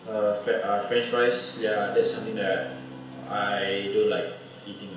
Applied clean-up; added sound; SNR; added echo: none; Bowed string instrument; 17 dB; reverberation time 0.5 s.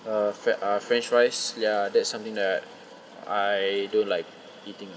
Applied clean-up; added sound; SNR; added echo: none; none; none; none.